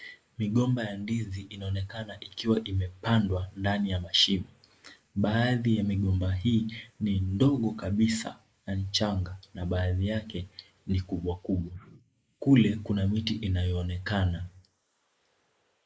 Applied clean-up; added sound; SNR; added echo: neural mask model Resemble Enhance denoiser.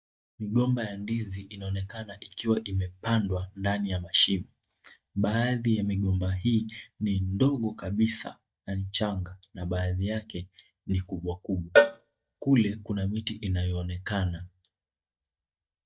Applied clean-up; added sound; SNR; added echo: neural mask model DeepFilterNet 3.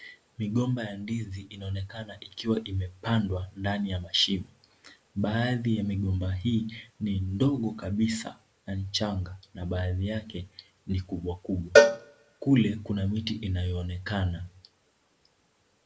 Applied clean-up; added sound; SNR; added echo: none; Cowbell; -5 dB; none.